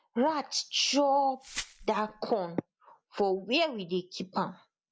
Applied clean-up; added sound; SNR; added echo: none; Glass; 14 dB; none.